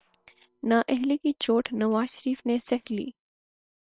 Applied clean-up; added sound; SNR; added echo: neural separator model SepFormer WHAM!.